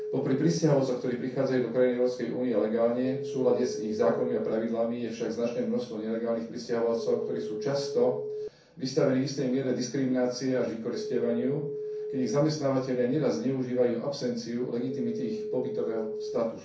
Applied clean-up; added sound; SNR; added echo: none; Telephone; 10 dB; reverberation time 0.6 s.